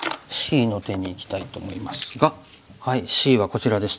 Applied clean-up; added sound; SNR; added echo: none; none; none; none.